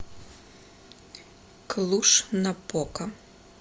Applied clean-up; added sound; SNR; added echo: none; none; none; none.